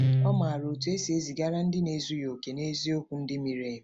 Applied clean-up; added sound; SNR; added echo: none; Guitar; 1 dB; none.